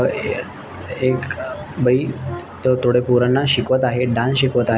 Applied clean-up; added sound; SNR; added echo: none; Brass instrument; 20 dB; none.